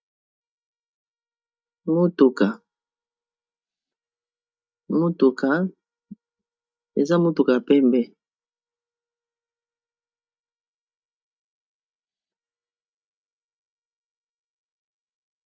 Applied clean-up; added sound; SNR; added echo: neural mask model DeepFilterNet 3.